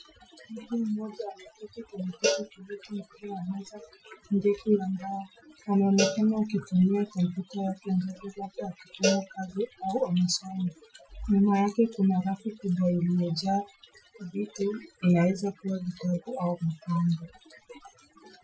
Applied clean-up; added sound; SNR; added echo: classical method Wiener filter.